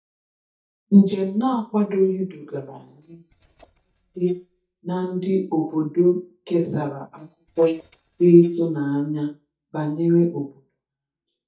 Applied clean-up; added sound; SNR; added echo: neural mask model DeepFilterNet 3.